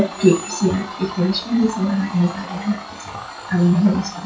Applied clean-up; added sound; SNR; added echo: classical method WPE with log-MMSE.